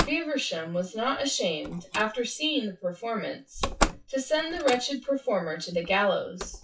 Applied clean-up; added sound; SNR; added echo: classical method WPE with log-MMSE.